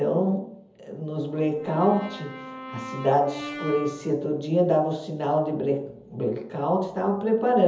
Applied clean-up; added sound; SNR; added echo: none; Brass instrument; 12 dB; reverberation time 0.7 s.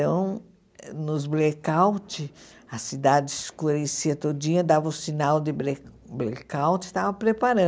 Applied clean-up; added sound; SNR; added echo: none; none; none; none.